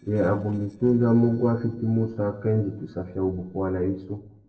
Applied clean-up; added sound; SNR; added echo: neural separator model SepFormer DNS4.